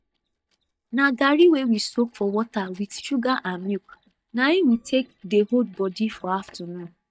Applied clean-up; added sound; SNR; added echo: neural mask model DeepFilterNet 3.